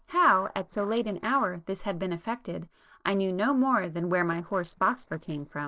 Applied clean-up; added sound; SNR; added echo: neural separator model SepFormer DNS4.